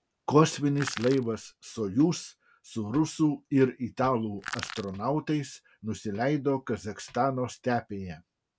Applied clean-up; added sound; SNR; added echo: none; Crushing; 11 dB; none.